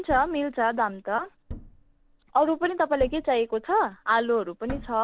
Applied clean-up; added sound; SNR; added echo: none; Thump, thud; 17 dB; none.